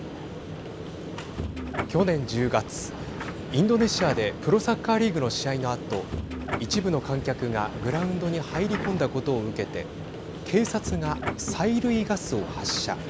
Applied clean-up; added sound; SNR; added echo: none; Subway, metro, underground; 7 dB; none.